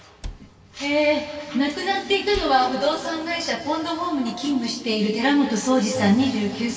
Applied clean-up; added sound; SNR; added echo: none; Cupboard open or close; 17 dB; reverberation time 2.6 s.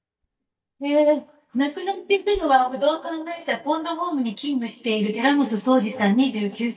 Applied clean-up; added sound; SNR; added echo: neural mask model DeepFilterNet 3.